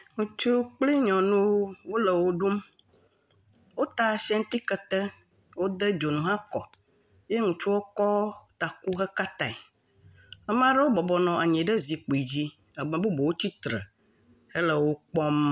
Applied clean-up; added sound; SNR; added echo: none; none; none; none.